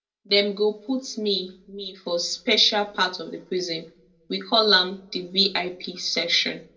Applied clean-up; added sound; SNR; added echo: none; none; none; reverberation time 0.2 s.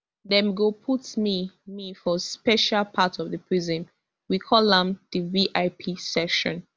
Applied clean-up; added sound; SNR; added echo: none; none; none; none.